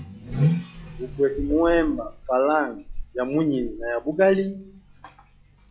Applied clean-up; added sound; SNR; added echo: classical method log-MMSE.